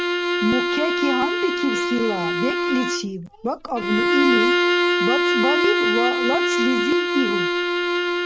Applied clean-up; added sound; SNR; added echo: none; Bowed string instrument; -4 dB; none.